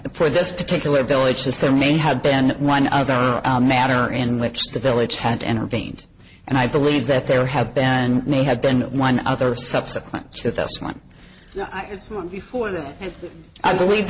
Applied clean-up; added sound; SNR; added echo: none; none; none; none.